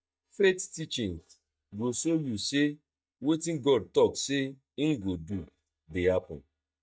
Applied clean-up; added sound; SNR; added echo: neural mask model DeepFilterNet 3.